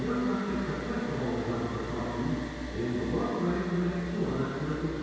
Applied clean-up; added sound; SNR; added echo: none; Domestic sounds, home sounds; 13 dB; reverberation time 2.0 s.